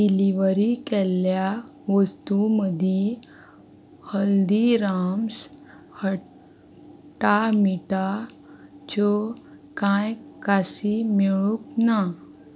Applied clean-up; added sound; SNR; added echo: none; none; none; none.